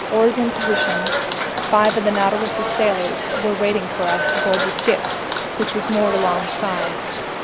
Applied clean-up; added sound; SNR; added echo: none; Stream + Applause / Clapping; 2 dB; none.